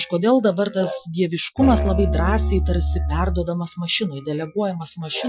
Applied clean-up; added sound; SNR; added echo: classical method Wiener filter.